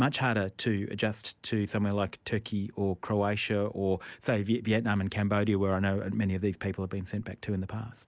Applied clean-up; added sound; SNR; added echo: none; none; none; none.